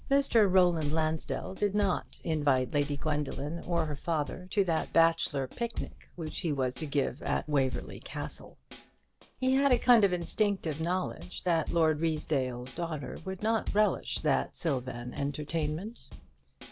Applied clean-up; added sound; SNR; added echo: none; Drum kit; 13 dB; none.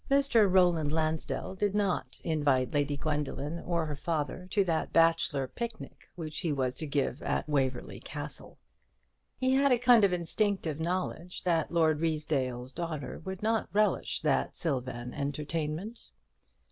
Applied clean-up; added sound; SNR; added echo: none; none; none; none.